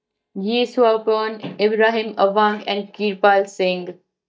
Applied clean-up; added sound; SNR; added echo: neural mask model DeepFilterNet 3.